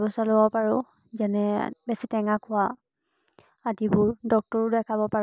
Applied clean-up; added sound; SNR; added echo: none; none; none; none.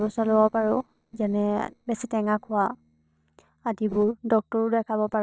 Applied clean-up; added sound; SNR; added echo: neural separator model SepFormer DNS4.